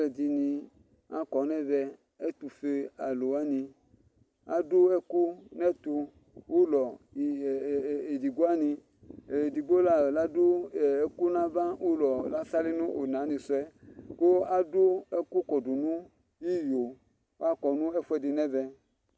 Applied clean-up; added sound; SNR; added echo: none; none; none; none.